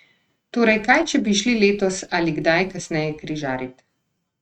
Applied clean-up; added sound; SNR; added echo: neural mask model RNNoise.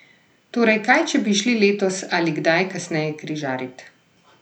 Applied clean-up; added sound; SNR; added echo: none; none; none; none.